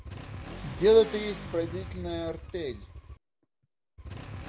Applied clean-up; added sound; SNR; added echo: none; Motorcycle / Accelerating, revving, vroom; 11 dB; none.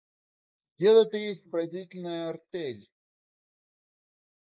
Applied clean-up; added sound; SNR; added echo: neural mask model Resemble Enhance denoiser.